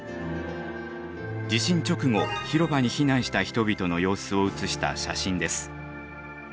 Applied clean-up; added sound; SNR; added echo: none; none; none; none.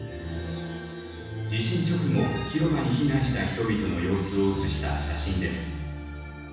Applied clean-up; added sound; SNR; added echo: none; Wind chime; 14 dB; reverberation time 1.1 s.